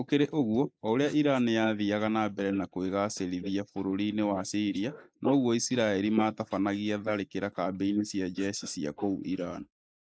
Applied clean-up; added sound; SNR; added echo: neural mask model Resemble Enhance denoiser.